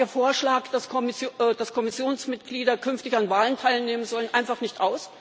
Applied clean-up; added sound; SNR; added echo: none; none; none; none.